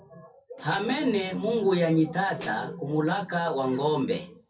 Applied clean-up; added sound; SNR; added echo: none; Tools; 19 dB; reverberation time 0.3 s.